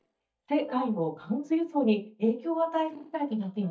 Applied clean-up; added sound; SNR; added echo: neural mask model DeepFilterNet 3.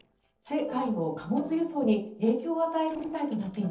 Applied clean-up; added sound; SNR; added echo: neural separator model SepFormer DNS4.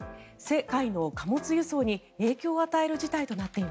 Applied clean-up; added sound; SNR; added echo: none; none; none; none.